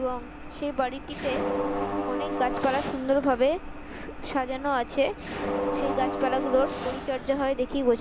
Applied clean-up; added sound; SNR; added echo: none; Mechanisms; 4 dB; none.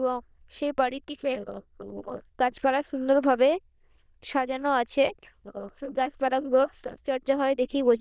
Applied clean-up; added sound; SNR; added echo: neural diffusion model UNIVERSE++.